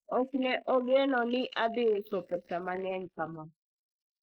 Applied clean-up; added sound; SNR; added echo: neural mask model Resemble Enhance denoiser.